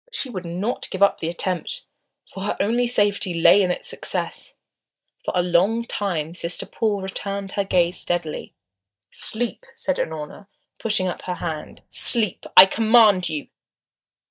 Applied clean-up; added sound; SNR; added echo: neural mask model DeepFilterNet 3.